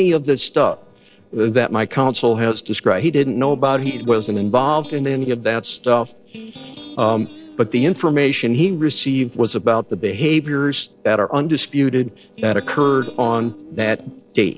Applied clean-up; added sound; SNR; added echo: neural separator model SepFormer DNS4.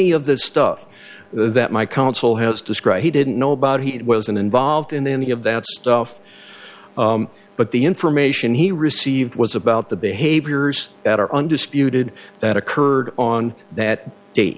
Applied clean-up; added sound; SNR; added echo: none; none; none; none.